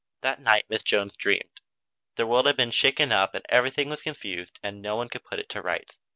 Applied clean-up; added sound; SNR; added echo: none; none; none; none.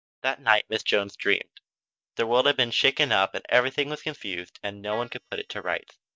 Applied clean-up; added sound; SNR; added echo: neural mask model DeepFilterNet 3.